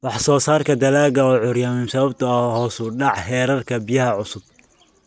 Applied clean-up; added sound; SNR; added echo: none; none; none; none.